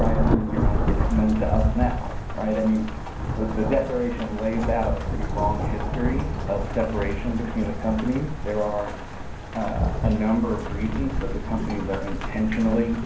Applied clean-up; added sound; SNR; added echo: none; Rain / Thunderstorm; 0 dB; reverberation time 0.6 s.